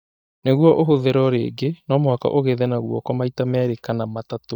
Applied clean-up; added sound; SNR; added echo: neural mask model DeepFilterNet 3.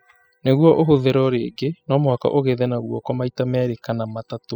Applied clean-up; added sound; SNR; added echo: classical method spectral subtraction.